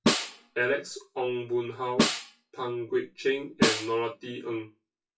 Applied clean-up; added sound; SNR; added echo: classical method WPE with log-MMSE.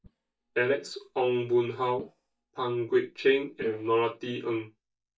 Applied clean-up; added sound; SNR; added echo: neural mask model DeepFilterNet 3.